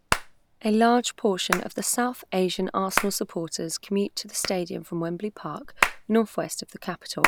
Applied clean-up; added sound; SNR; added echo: none; Hands; 5 dB; none.